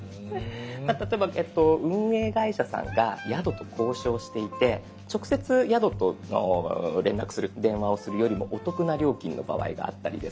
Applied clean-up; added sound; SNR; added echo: none; none; none; none.